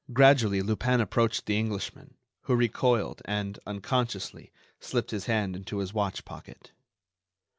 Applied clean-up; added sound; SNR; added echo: none; none; none; none.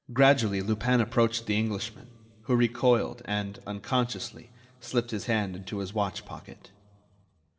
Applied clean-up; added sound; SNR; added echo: none; none; none; reverberation time 1.3 s.